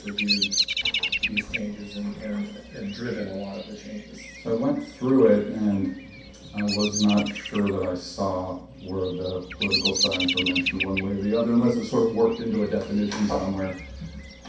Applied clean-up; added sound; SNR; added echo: none; Bird vocalization, bird call, bird song; 6 dB; reverberation time 0.6 s.